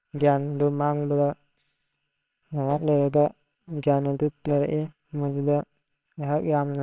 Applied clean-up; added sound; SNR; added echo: neural separator model SepFormer WHAMR!.